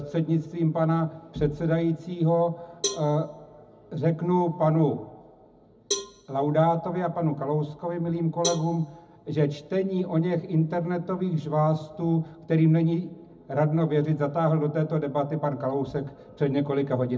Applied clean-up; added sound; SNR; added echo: none; Cowbell; 12 dB; reverberation time 0.4 s.